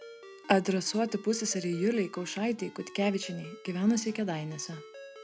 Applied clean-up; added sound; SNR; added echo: none; Ringtone; 18 dB; none.